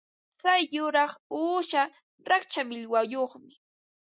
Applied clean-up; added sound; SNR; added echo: none; none; none; none.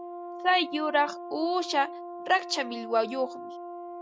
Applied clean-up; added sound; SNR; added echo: none; Brass instrument; 10 dB; none.